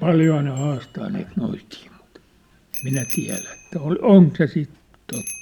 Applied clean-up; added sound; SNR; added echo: none; Bicycle bell; 16 dB; none.